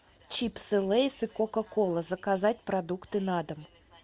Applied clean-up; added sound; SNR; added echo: none; none; none; none.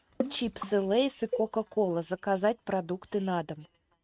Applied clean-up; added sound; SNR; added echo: neural mask model RNNoise.